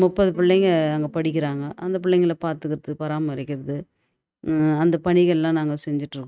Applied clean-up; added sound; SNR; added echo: neural mask model RNNoise.